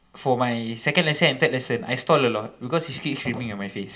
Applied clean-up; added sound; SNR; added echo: none; none; none; reverberation time 0.5 s.